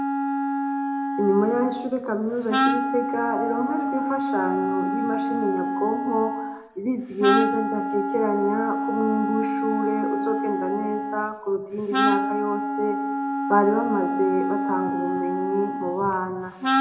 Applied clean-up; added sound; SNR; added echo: none; Wind instrument, woodwind instrument; 0 dB; reverberation time 0.6 s.